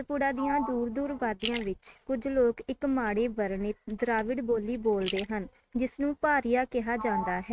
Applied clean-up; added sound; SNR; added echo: neural mask model RNNoise.